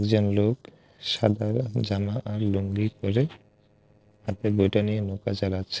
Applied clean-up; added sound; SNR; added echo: neural separator model SepFormer DNS4.